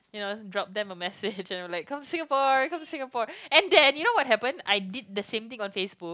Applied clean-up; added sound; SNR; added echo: none; none; none; none.